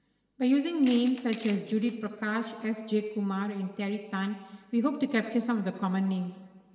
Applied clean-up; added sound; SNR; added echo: none; Tools; 19 dB; reverberation time 3.0 s.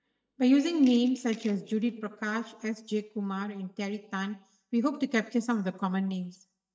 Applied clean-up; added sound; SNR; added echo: neural mask model DeepFilterNet 3.